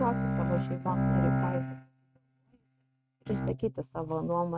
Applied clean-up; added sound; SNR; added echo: neural mask model RNNoise.